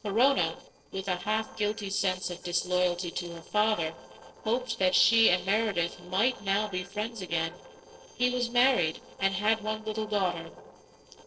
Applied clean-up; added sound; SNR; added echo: neural separator model SepFormer DNS4.